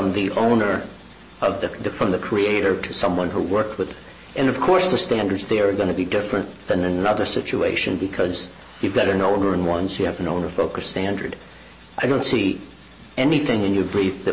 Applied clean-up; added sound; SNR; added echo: none; none; none; none.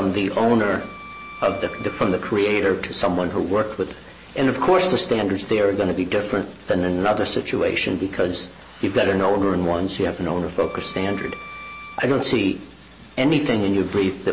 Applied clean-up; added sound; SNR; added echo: none; Wind instrument, woodwind instrument; 18 dB; none.